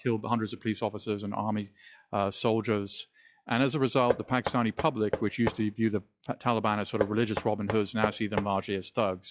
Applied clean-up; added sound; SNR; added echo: classical method log-MMSE.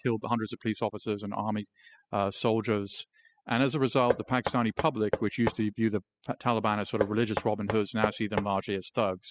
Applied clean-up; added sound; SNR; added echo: classical method spectral subtraction.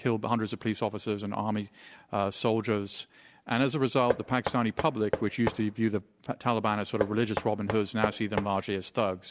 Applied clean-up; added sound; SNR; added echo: none; Knock; 7 dB; none.